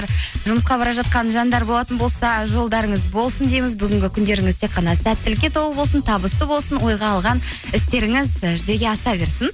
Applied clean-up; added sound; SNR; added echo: none; none; none; none.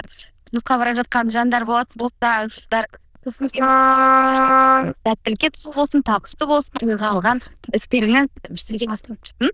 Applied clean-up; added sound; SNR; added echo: neural diffusion model UNIVERSE++.